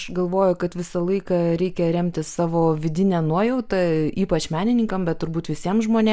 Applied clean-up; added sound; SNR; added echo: none; none; none; none.